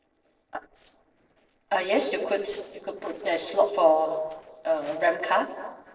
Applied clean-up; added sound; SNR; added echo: neural separator model SepFormer DNS4.